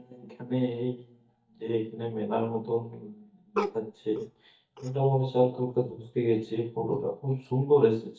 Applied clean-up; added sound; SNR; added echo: neural mask model DeepFilterNet 3.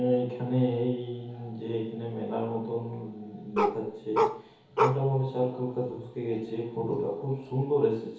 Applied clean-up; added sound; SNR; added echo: none; Bark; -1 dB; reverberation time 2.2 s.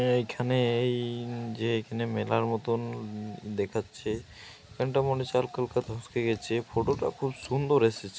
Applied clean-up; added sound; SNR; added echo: none; none; none; none.